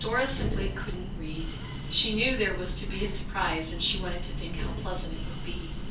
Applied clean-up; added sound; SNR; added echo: none; Breathing; 0 dB; reverberation time 0.3 s.